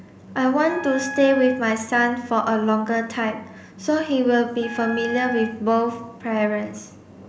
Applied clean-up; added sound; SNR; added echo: none; Wind instrument, woodwind instrument; 13 dB; none.